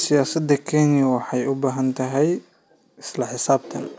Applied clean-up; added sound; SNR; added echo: none; none; none; none.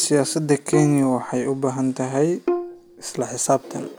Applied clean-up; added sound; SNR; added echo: none; Bowed string instrument; 7 dB; none.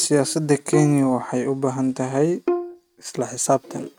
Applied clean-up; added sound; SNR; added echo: neural mask model RNNoise.